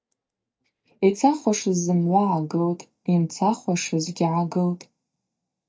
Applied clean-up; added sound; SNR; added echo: neural mask model DeepFilterNet 3.